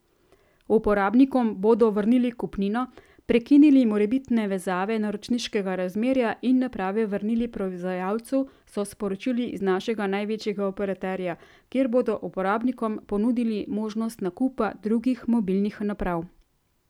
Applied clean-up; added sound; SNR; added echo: none; none; none; none.